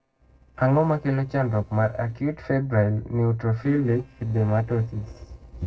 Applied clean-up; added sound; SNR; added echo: neural separator model SepFormer DNS4.